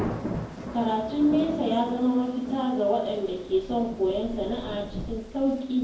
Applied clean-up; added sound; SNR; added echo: none; Thunder / Rain; 10 dB; reverberation time 0.9 s.